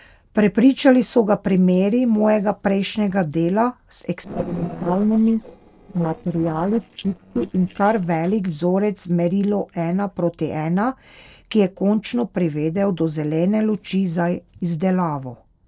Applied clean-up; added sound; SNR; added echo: neural separator model SepFormer DNS4.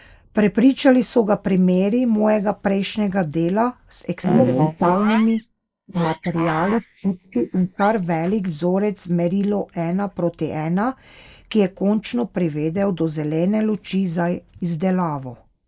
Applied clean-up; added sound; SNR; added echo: neural mask model Resemble Enhance denoiser.